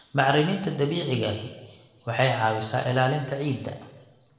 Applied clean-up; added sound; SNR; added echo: none; none; none; reverberation time 1.1 s.